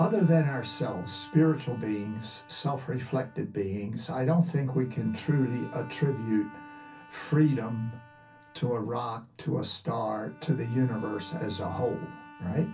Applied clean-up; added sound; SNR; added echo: none; Bowed string instrument; 19 dB; reverberation time 0.3 s.